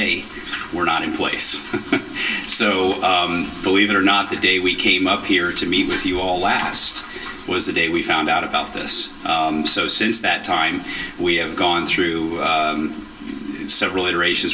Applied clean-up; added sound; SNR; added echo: none; none; none; reverberation time 0.1 s.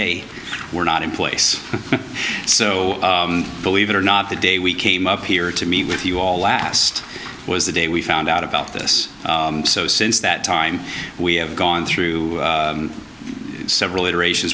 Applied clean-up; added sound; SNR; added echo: none; none; none; none.